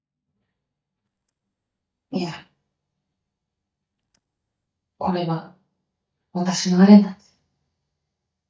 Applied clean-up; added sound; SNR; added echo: neural mask model DeepFilterNet 3.